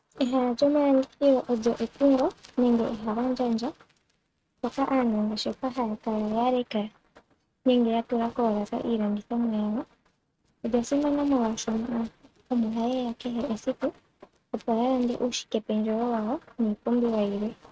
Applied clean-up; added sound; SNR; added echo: neural mask model RNNoise.